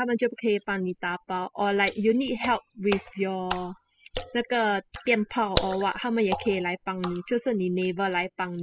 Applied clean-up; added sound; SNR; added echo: classical method spectral subtraction.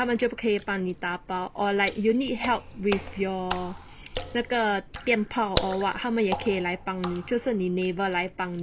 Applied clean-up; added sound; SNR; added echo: none; Water / Splash, splatter; 11 dB; none.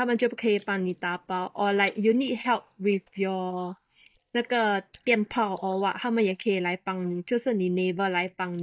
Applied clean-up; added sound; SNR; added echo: neural mask model DeepFilterNet 3.